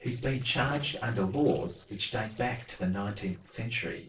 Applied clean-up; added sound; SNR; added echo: neural separator model SepFormer DNS4.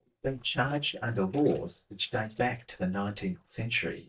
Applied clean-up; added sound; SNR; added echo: neural mask model DeepFilterNet 3.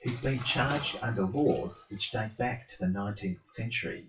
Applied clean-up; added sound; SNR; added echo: classical method WPE with log-MMSE.